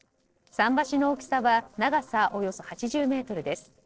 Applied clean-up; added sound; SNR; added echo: neural separator model SepFormer DNS4.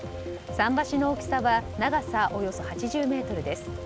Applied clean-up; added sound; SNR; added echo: none; Thunder / Rain; 16 dB; none.